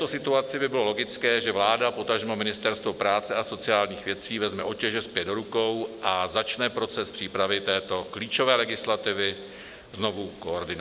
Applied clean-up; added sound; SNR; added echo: none; none; none; none.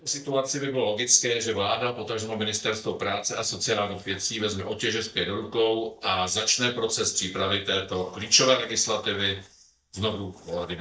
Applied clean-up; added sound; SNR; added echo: neural mask model DeepFilterNet 3.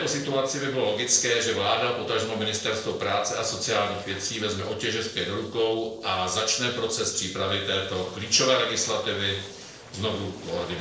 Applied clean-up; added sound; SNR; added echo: neural separator model SepFormer DNS4.